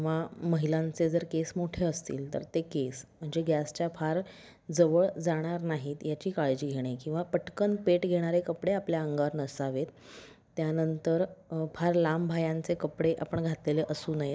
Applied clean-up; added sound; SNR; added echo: none; none; none; none.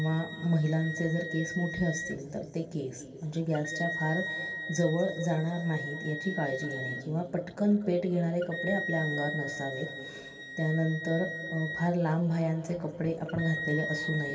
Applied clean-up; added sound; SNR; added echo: none; Wind instrument, woodwind instrument; 9 dB; reverberation time 2.8 s.